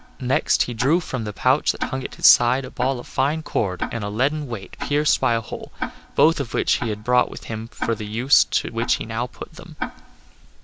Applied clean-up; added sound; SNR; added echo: none; Tick-tock; 12 dB; none.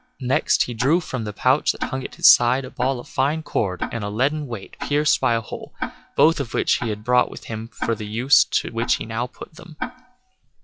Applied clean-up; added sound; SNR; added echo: classical method log-MMSE.